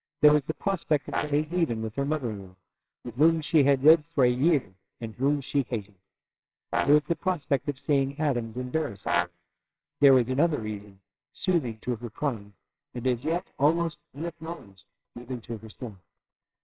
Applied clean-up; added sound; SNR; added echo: neural separator model SepFormer WHAMR!.